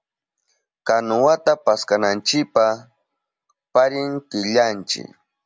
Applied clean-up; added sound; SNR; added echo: none; none; none; none.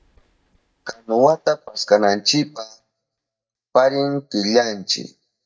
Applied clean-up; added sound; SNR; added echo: neural mask model DeepFilterNet 3.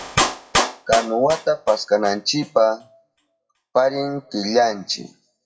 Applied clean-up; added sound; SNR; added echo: classical method WPE with log-MMSE.